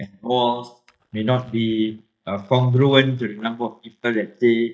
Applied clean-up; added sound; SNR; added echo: neural mask model DeepFilterNet 3.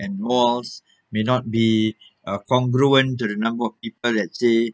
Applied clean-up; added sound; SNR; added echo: none; none; none; none.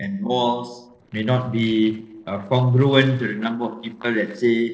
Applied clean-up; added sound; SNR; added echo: neural separator model SepFormer DNS4.